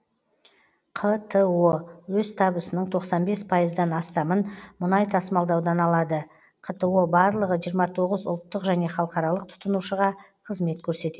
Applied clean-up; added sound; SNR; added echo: none; none; none; none.